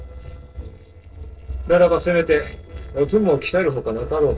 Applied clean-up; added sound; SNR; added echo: neural separator model SepFormer DNS4.